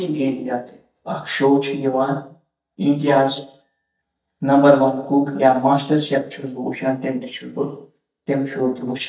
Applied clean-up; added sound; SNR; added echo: neural mask model DeepFilterNet 3.